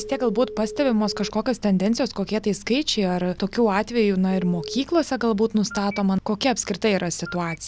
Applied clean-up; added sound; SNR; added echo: none; Telephone; 17 dB; none.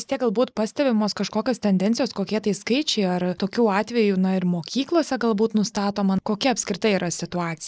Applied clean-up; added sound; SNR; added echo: neural mask model Resemble Enhance denoiser.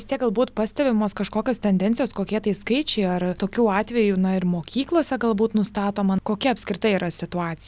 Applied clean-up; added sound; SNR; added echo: none; none; none; none.